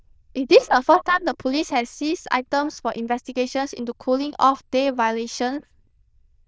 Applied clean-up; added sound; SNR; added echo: neural diffusion model UNIVERSE++.